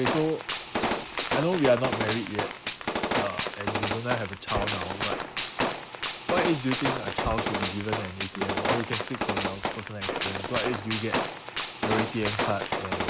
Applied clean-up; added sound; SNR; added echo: none; Gunshot, gunfire; -1 dB; none.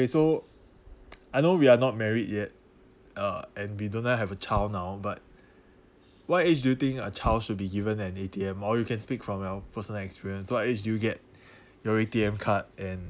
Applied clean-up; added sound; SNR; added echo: none; none; none; none.